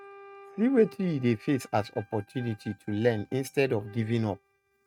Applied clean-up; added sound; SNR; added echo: neural mask model RNNoise.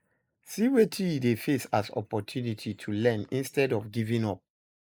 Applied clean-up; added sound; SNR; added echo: neural mask model Resemble Enhance denoiser.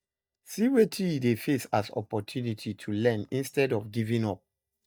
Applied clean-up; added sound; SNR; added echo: neural mask model DeepFilterNet 3.